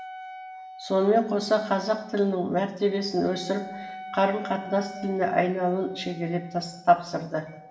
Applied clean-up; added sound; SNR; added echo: none; Wind instrument, woodwind instrument; 16 dB; reverberation time 0.8 s.